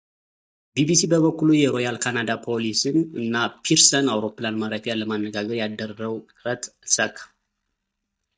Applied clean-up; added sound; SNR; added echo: neural mask model DeepFilterNet 3.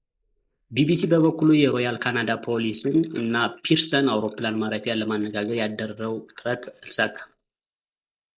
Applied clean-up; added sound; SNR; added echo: neural mask model Resemble Enhance denoiser.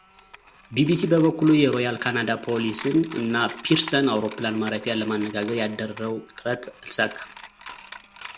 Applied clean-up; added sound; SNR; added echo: none; Coin (dropping); 17 dB; none.